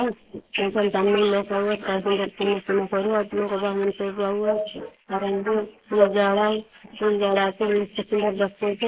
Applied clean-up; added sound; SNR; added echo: neural mask model Resemble Enhance denoiser.